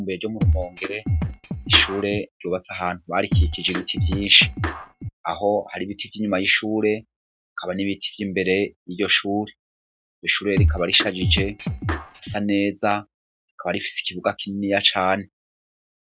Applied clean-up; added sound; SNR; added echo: neural mask model RNNoise.